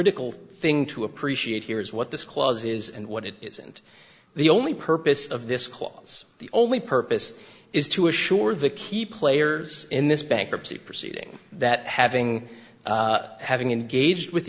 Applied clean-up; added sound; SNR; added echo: none; none; none; none.